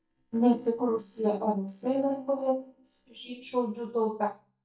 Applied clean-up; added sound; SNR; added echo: neural mask model DeepFilterNet 3.